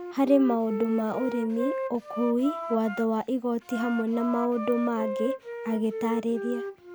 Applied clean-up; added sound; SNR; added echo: none; Wind instrument, woodwind instrument; 8 dB; none.